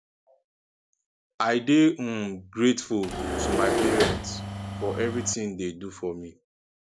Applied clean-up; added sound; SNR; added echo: none; Engine / Mechanisms; 1 dB; none.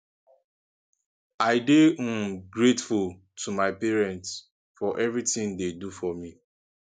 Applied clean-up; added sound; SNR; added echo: none; none; none; none.